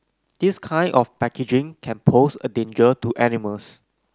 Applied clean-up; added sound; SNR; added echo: none; none; none; none.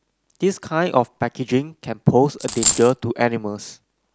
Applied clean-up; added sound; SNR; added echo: none; Coin (dropping); 1 dB; none.